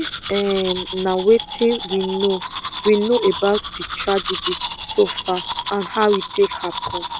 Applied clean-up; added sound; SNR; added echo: none; Domestic sounds, home sounds; 8 dB; none.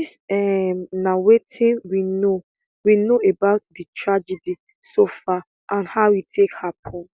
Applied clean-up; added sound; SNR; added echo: none; none; none; none.